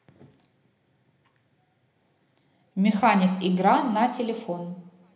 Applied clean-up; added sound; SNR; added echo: none; none; none; reverberation time 1.1 s.